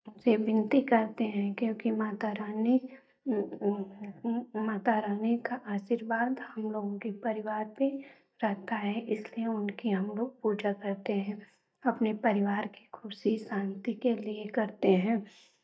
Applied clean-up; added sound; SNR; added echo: neural mask model DeepFilterNet 3.